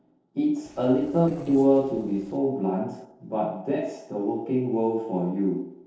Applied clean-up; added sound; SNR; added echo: neural separator model SepFormer DNS4.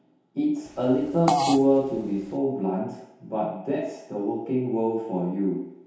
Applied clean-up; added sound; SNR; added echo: none; Fart; 4 dB; reverberation time 0.8 s.